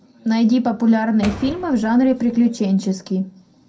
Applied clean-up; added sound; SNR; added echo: none; Door; 16 dB; reverberation time 0.2 s.